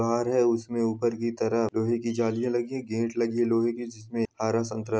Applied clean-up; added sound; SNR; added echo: none; none; none; none.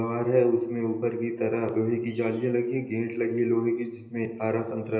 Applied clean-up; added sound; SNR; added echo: none; none; none; reverberation time 1.4 s.